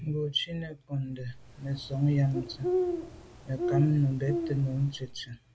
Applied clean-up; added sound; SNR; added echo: none; Bird; 4 dB; none.